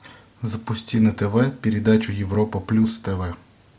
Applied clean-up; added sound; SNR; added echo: none; none; none; none.